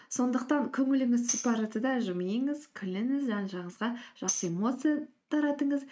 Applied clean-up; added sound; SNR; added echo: neural mask model RNNoise.